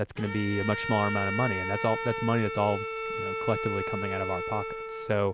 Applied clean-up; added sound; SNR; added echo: none; Bowed string instrument; 4 dB; none.